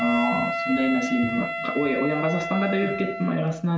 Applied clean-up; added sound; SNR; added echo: none; Wind instrument, woodwind instrument; 5 dB; none.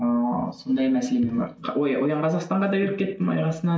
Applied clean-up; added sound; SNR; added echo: neural mask model Resemble Enhance denoiser.